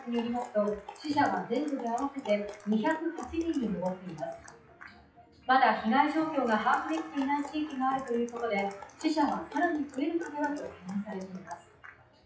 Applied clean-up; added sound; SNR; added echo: classical method WPE with log-MMSE.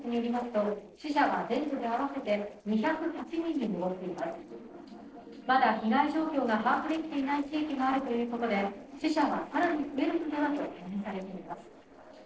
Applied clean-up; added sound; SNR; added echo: neural separator model SepFormer DNS4.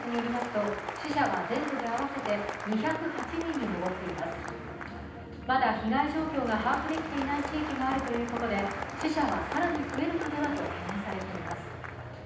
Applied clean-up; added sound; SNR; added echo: none; Applause; 7 dB; reverberation time 0.9 s.